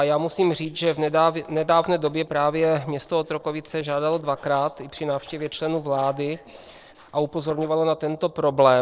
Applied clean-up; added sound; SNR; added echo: neural separator model SepFormer DNS4.